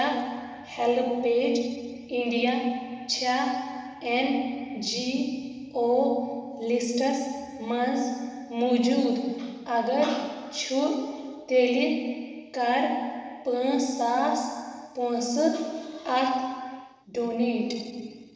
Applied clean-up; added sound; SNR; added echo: none; none; none; reverberation time 1.6 s.